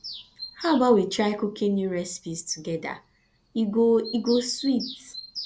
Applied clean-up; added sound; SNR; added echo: none; Bird vocalization, bird call, bird song; 17 dB; none.